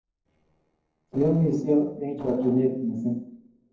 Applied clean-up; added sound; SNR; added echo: neural separator model SepFormer DNS4.